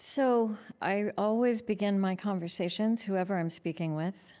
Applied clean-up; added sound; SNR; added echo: none; none; none; none.